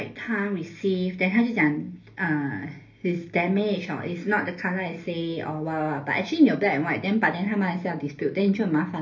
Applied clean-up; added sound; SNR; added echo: none; none; none; reverberation time 0.3 s.